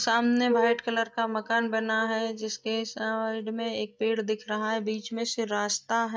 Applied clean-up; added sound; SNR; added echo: neural mask model DeepFilterNet 3.